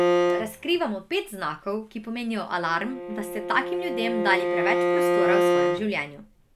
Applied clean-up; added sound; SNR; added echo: none; Bowed string instrument; -3 dB; none.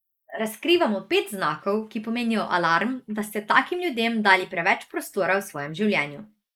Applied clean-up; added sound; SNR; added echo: neural mask model Resemble Enhance denoiser.